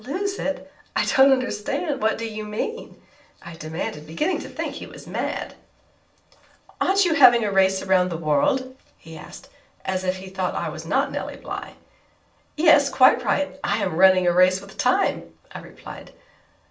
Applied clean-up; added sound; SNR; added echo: none; none; none; reverberation time 0.3 s.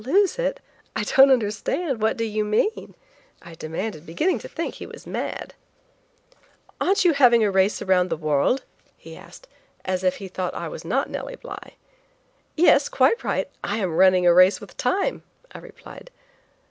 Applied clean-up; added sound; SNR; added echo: none; none; none; none.